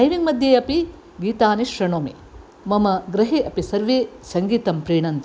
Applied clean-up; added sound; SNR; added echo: none; none; none; none.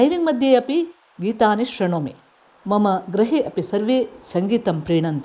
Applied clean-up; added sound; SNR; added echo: neural mask model Resemble Enhance denoiser.